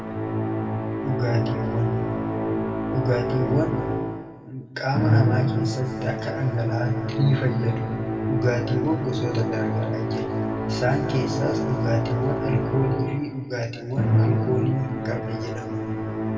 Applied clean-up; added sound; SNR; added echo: none; Musical instrument; 0 dB; reverberation time 1.9 s.